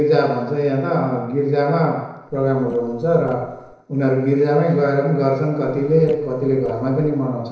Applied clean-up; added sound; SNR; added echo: neural separator model SepFormer DNS4.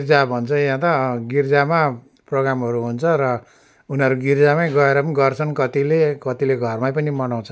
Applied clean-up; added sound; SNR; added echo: none; none; none; none.